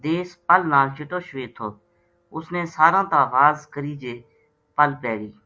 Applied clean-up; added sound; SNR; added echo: none; none; none; none.